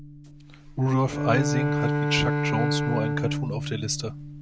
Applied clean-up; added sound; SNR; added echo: none; Bowed string instrument; -1 dB; none.